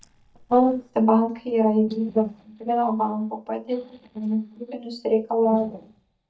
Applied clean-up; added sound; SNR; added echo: neural mask model DeepFilterNet 3.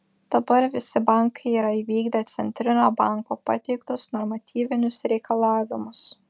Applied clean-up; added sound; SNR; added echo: none; none; none; none.